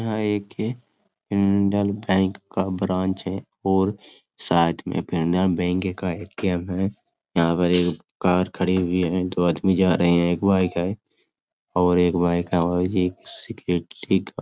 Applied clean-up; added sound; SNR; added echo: none; none; none; none.